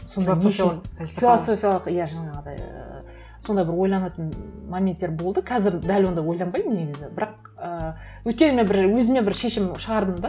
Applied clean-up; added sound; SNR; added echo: none; none; none; none.